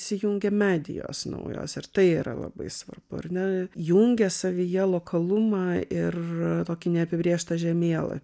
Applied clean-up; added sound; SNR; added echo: none; none; none; none.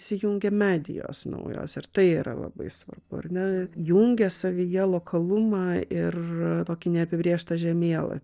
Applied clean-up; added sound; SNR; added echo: neural separator model SepFormer DNS4.